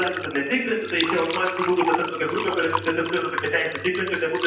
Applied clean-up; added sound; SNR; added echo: none; Fill (with liquid); 6 dB; reverberation time 0.9 s.